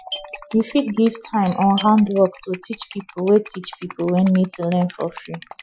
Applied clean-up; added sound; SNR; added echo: classical method Wiener filter.